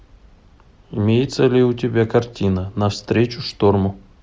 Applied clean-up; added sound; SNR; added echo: none; none; none; none.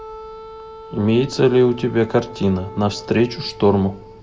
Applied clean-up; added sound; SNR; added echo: none; Wind instrument, woodwind instrument; 17 dB; reverberation time 1.8 s.